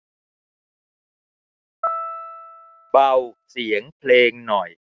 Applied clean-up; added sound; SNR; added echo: none; Piano; 9 dB; none.